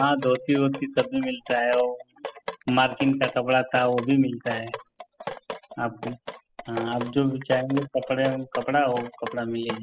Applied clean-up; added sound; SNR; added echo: classical method spectral subtraction.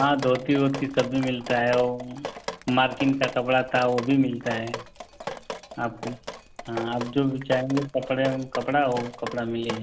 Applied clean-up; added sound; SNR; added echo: none; Drip; 11 dB; none.